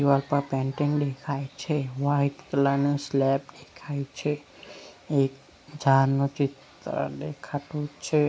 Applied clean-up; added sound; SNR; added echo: none; none; none; none.